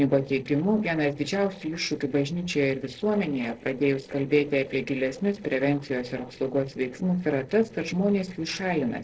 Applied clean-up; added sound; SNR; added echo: neural separator model SepFormer DNS4.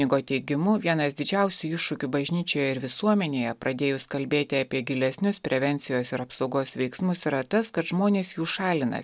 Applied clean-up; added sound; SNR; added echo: none; none; none; none.